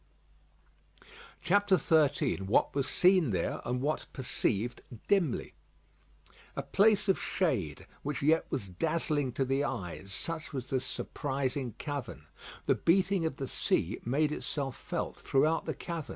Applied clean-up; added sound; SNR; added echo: none; none; none; none.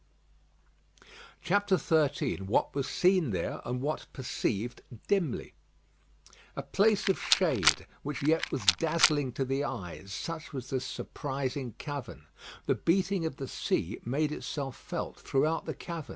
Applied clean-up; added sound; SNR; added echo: none; Rattle; 0 dB; none.